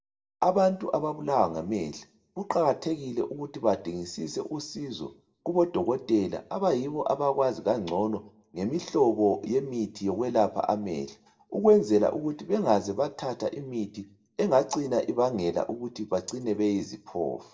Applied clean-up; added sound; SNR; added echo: none; none; none; reverberation time 0.5 s.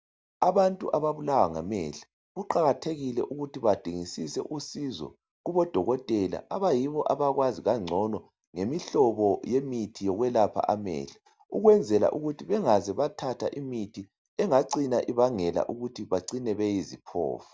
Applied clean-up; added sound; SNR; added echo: none; none; none; none.